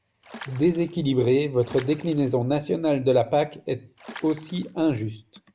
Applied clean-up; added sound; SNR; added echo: none; Water / Splash, splatter; 20 dB; none.